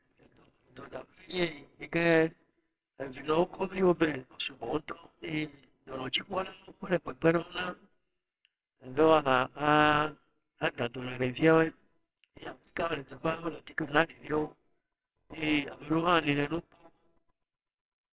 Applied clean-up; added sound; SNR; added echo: neural separator model SepFormer WHAMR!.